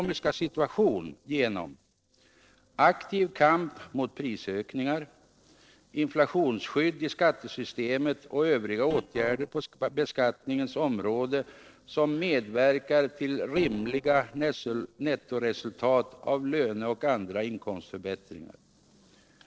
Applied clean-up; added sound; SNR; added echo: neural separator model SepFormer DNS4.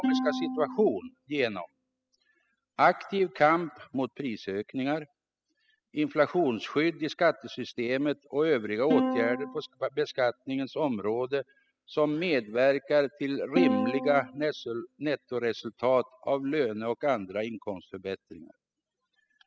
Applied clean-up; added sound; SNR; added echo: classical method spectral subtraction.